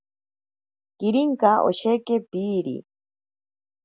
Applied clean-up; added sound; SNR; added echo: none; none; none; none.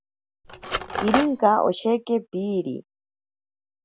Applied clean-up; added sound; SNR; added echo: none; Cutlery, silverware; 1 dB; none.